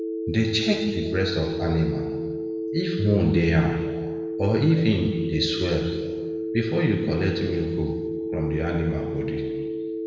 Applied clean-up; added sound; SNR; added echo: none; Telephone; 4 dB; reverberation time 1.6 s.